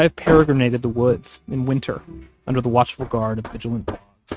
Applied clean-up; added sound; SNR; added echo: neural mask model RNNoise.